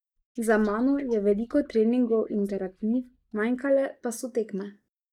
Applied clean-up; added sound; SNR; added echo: neural mask model DeepFilterNet 3.